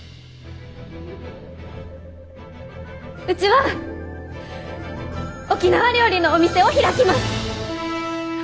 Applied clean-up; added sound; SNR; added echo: none; none; none; none.